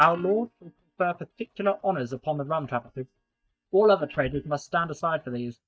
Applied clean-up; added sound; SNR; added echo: neural mask model DeepFilterNet 3.